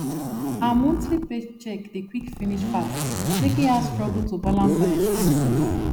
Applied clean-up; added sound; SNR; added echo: none; Zipper (clothing); -1 dB; none.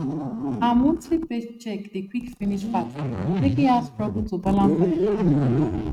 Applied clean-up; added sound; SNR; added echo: neural mask model RNNoise.